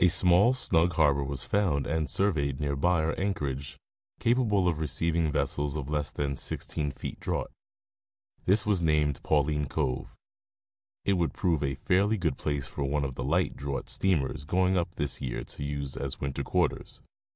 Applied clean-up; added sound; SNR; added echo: none; none; none; none.